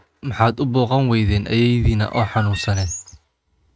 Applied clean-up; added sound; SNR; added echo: neural mask model RNNoise.